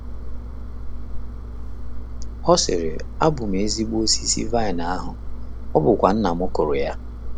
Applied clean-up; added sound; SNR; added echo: none; Engine; 3 dB; none.